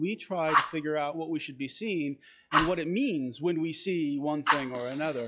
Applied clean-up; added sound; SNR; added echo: classical method log-MMSE.